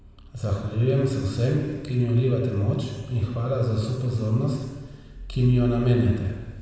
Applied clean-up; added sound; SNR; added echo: none; none; none; reverberation time 1.2 s.